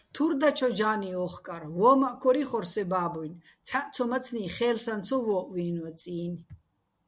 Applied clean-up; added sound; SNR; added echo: none; none; none; none.